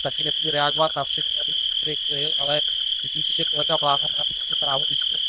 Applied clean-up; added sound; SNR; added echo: neural diffusion model UNIVERSE++.